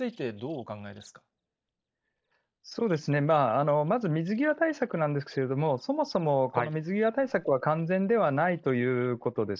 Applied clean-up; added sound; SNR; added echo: neural mask model DeepFilterNet 3.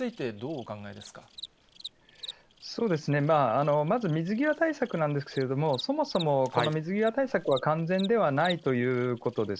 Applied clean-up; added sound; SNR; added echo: none; Cricket; 19 dB; none.